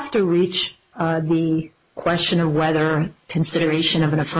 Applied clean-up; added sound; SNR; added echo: neural mask model Resemble Enhance denoiser.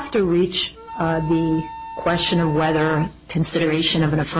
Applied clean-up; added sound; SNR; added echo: none; Wind instrument, woodwind instrument; 15 dB; none.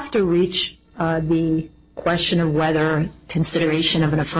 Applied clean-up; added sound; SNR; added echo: neural separator model SepFormer DNS4.